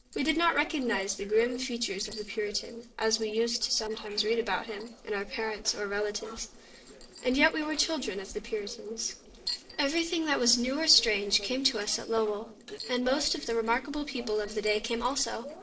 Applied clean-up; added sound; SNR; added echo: neural separator model SepFormer DNS4.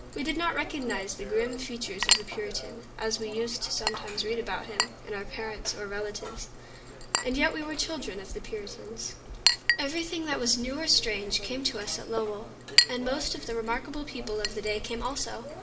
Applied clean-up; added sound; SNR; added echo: none; Chink, clink; 2 dB; reverberation time 0.5 s.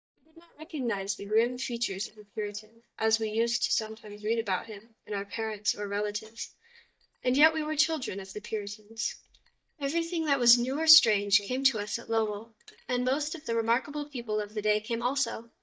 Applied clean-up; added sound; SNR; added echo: neural mask model DeepFilterNet 3.